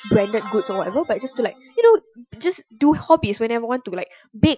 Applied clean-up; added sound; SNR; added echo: classical method Wiener filter.